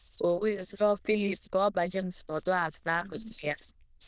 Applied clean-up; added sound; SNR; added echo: neural diffusion model UNIVERSE++.